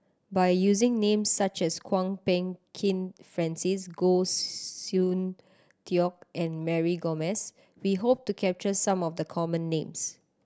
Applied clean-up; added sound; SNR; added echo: none; none; none; none.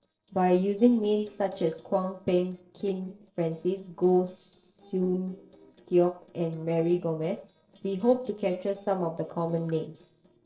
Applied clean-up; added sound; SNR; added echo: neural separator model SepFormer DNS4.